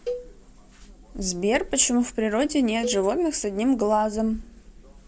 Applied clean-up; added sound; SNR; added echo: none; Cowbell; 14 dB; none.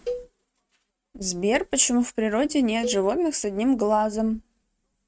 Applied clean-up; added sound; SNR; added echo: neural mask model RNNoise.